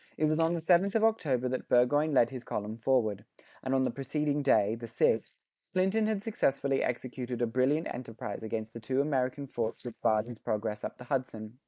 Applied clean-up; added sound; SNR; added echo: neural mask model Resemble Enhance denoiser.